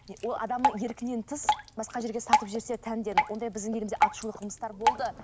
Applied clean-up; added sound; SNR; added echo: none; Drip; -3 dB; none.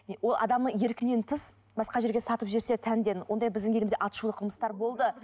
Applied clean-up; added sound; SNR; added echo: none; none; none; none.